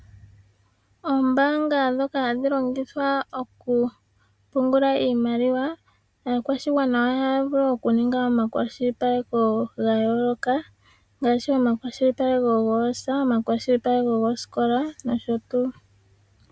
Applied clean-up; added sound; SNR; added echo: none; none; none; none.